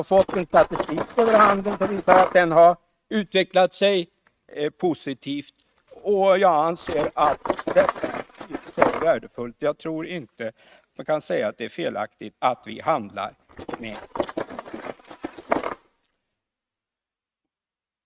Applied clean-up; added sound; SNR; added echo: neural mask model RNNoise.